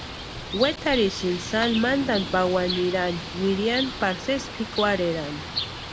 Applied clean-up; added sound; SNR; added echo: none; Bird; 8 dB; none.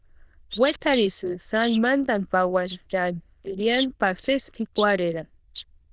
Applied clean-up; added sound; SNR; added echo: neural diffusion model UNIVERSE++.